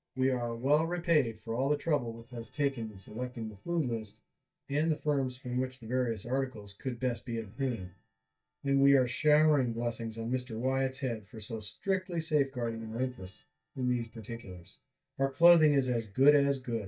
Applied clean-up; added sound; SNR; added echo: neural mask model DeepFilterNet 3.